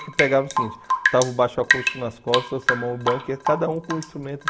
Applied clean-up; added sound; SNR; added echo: none; Drip / Rain; 1 dB; none.